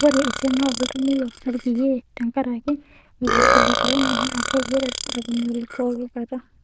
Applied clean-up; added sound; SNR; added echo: neural diffusion model UNIVERSE++.